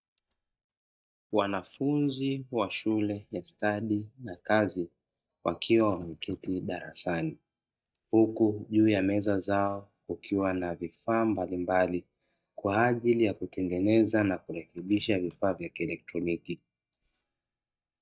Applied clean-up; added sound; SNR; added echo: neural mask model DeepFilterNet 3.